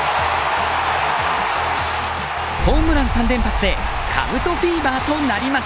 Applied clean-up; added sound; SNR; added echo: none; Boom; 3 dB; none.